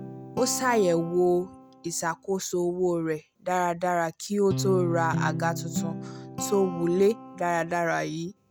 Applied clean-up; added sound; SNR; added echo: none; Guitar; 9 dB; none.